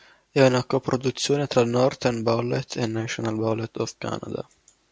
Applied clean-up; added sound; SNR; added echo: none; none; none; none.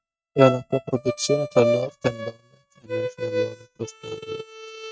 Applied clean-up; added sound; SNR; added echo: neural mask model RNNoise.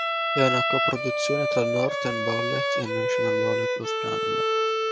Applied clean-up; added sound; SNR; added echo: classical method log-MMSE.